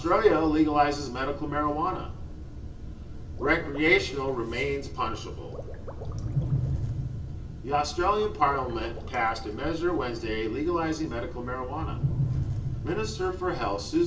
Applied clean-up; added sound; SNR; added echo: none; Water / Liquid; 18 dB; reverberation time 0.7 s.